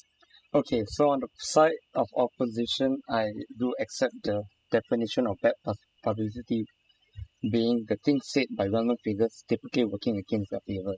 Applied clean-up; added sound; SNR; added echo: classical method spectral subtraction.